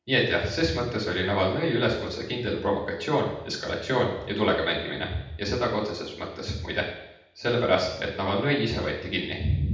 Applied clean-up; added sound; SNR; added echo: none; none; none; reverberation time 0.8 s.